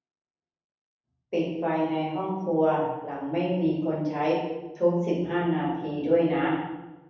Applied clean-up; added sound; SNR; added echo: none; none; none; reverberation time 1.1 s.